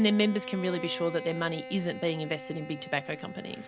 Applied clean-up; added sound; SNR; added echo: none; Bowed string instrument; 11 dB; none.